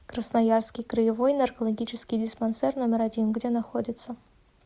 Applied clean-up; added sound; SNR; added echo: none; none; none; none.